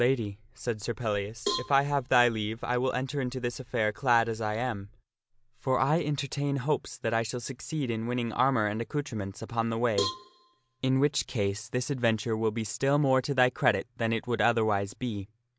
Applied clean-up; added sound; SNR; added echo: none; Cowbell; 11 dB; none.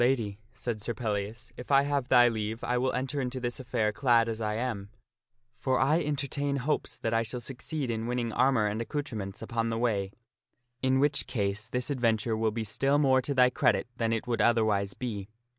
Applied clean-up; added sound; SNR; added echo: none; none; none; none.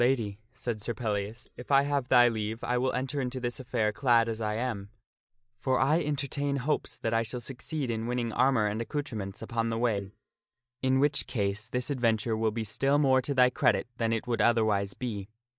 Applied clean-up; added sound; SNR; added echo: neural mask model DeepFilterNet 3.